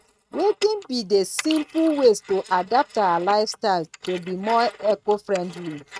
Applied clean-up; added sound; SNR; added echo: neural mask model RNNoise.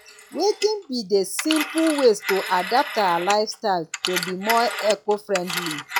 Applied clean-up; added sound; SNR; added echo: classical method log-MMSE.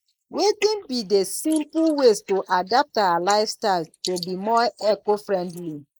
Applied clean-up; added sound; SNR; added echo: neural mask model Resemble Enhance denoiser.